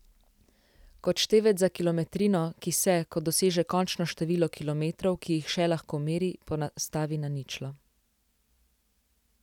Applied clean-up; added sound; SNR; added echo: none; none; none; none.